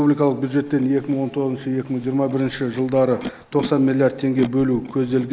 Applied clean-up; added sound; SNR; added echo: neural mask model Resemble Enhance denoiser.